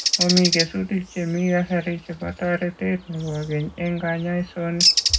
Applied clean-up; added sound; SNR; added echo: none; Bird; 2 dB; reverberation time 0.3 s.